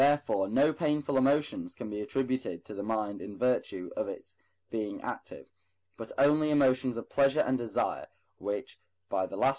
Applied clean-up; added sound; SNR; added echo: none; none; none; none.